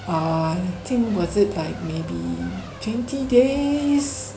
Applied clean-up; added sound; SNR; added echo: none; Race car, auto racing; 19 dB; none.